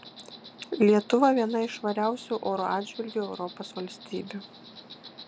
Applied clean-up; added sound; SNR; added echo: none; Insect; 19 dB; none.